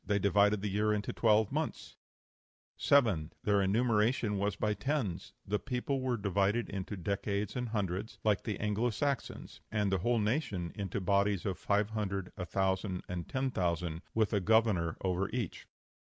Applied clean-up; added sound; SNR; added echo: none; none; none; none.